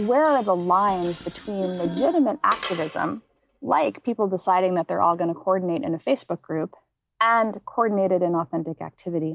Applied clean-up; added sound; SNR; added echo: none; Dishes, pots, and pans; 18 dB; none.